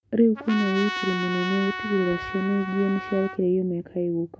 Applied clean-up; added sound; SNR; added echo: none; Trumpet; 8 dB; none.